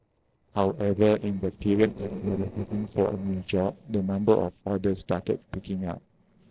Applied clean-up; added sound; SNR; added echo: neural separator model SepFormer DNS4.